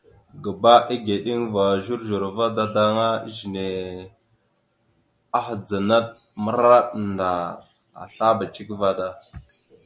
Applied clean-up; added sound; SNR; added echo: none; none; none; none.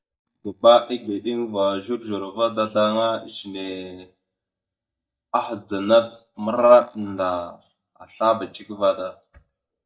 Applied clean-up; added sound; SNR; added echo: neural mask model DeepFilterNet 3.